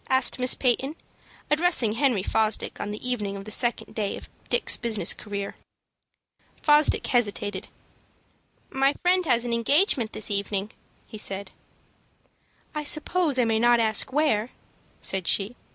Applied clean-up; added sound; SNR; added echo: none; none; none; none.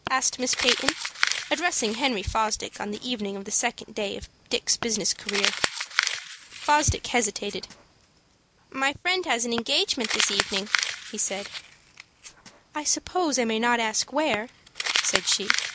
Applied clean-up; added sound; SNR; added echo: none; Crumpling, crinkling; 4 dB; none.